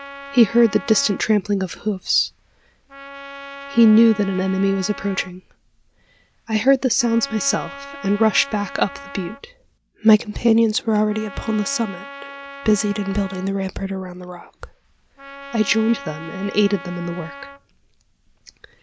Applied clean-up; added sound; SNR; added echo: none; Trumpet; 17 dB; none.